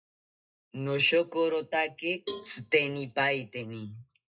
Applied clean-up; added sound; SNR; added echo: classical method WPE with log-MMSE.